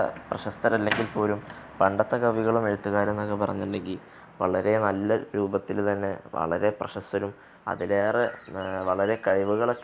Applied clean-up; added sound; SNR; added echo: none; none; none; none.